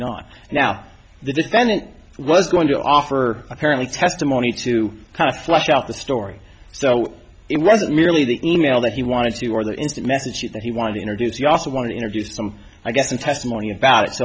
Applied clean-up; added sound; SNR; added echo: none; none; none; none.